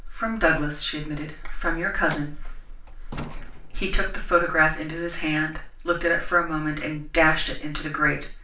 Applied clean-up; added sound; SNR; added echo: none; Truck; 15 dB; reverberation time 0.4 s.